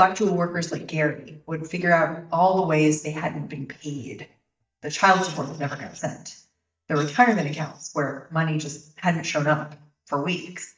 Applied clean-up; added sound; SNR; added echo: neural mask model DeepFilterNet 3.